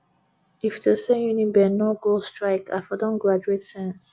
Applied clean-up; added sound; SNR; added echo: none; none; none; none.